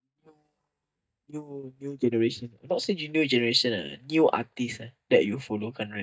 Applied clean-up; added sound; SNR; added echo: neural mask model DeepFilterNet 3.